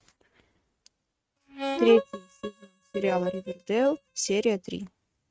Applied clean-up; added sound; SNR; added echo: neural mask model RNNoise.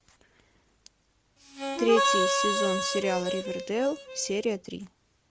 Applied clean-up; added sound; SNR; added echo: none; Harmonica; -2 dB; none.